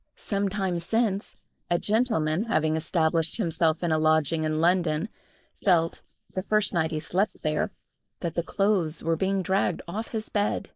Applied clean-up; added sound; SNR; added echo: neural mask model Resemble Enhance denoiser.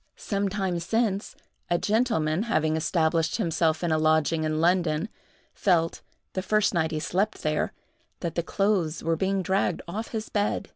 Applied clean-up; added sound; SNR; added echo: none; none; none; none.